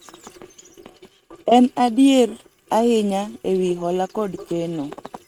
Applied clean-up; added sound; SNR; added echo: neural mask model RNNoise.